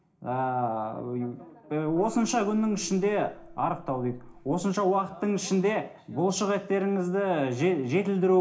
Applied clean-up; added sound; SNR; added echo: none; Gong; 17 dB; reverberation time 0.4 s.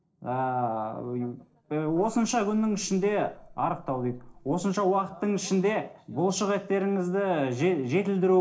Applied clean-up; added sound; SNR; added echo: neural separator model SepFormer DNS4.